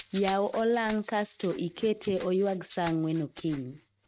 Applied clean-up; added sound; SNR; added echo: neural mask model RNNoise.